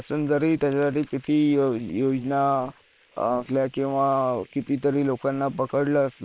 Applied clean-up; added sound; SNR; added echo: neural separator model SepFormer WHAM!.